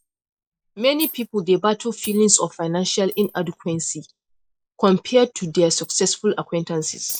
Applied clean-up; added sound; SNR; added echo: classical method log-MMSE.